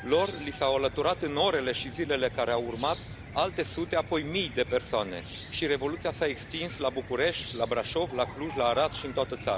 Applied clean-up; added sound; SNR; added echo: none; Cricket / Chicken, rooster; 12 dB; none.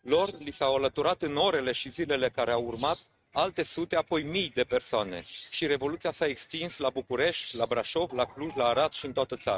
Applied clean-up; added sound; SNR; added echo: neural mask model RNNoise.